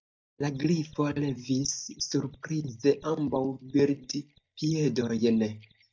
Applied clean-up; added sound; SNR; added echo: neural mask model DeepFilterNet 3.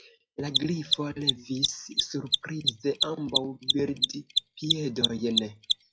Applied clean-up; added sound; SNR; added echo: classical method WPE with log-MMSE.